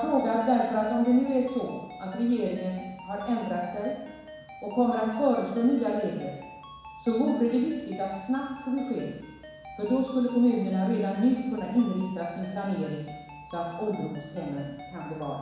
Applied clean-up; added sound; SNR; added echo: none; Ringtone; 18 dB; reverberation time 1.1 s.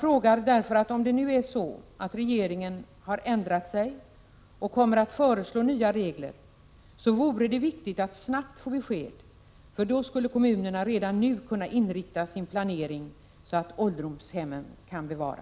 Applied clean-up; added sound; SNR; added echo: none; none; none; none.